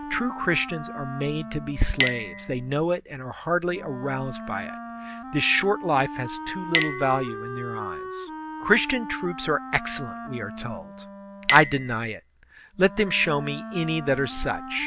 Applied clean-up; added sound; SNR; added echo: none; Wind instrument, woodwind instrument + Chink, clink; 7 dB; none.